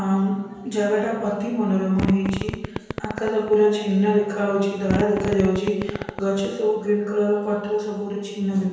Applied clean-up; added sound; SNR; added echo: none; Fart; 8 dB; reverberation time 1.2 s.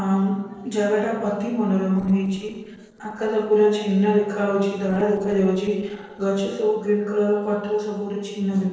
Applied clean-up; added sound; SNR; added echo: neural separator model SepFormer DNS4.